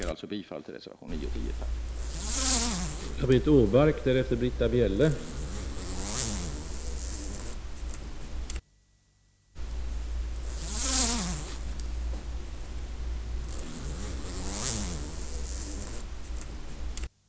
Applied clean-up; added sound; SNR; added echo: none; Zipper (clothing); 0 dB; none.